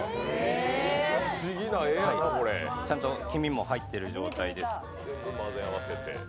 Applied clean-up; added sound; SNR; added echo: none; none; none; none.